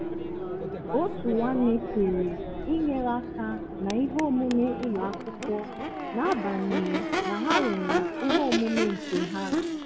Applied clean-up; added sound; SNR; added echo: none; Crowd / Race car, auto racing / Accelerating, revving, vroom; 3 dB; reverberation time 0.9 s.